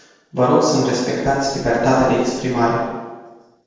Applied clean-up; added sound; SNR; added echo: neural separator model SepFormer DNS4.